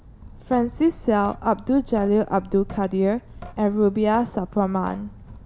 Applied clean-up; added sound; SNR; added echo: none; Drip / Sink (filling or washing); 17 dB; none.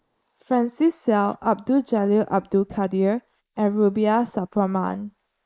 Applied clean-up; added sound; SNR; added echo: neural mask model Resemble Enhance denoiser.